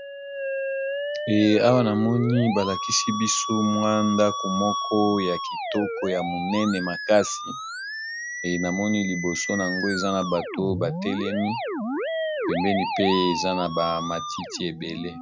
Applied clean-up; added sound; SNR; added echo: none; Musical instrument; 5 dB; none.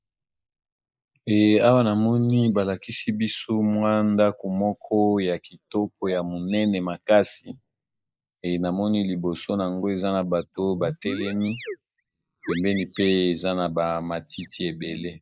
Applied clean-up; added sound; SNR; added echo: neural mask model Resemble Enhance denoiser.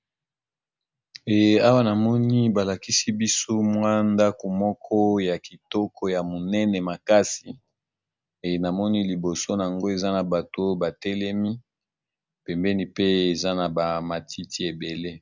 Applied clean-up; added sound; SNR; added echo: none; none; none; none.